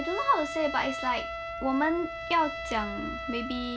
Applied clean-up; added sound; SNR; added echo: none; Trumpet; 7 dB; none.